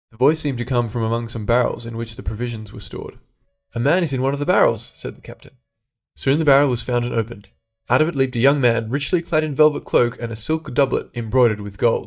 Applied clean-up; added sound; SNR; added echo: neural mask model DeepFilterNet 3.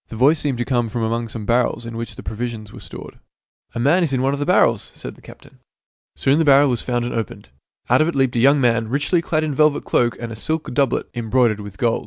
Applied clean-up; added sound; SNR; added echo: none; none; none; none.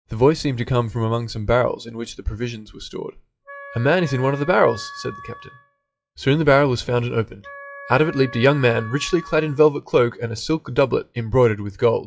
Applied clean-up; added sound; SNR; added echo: classical method WPE with log-MMSE.